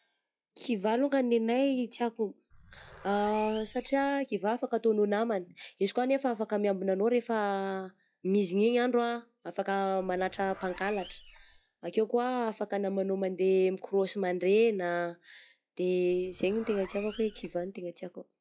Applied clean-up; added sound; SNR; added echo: classical method log-MMSE.